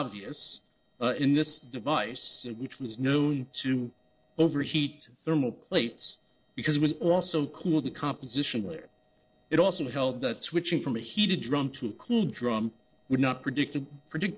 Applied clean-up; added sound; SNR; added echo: neural separator model SepFormer DNS4.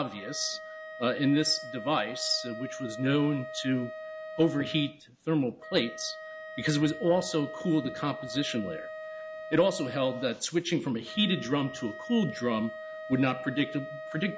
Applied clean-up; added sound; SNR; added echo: none; Wind instrument, woodwind instrument; 11 dB; none.